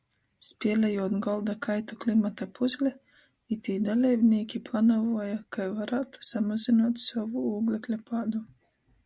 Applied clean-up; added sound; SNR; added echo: none; none; none; none.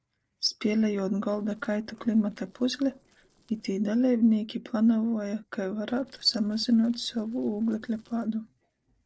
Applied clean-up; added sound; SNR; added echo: neural separator model SepFormer DNS4.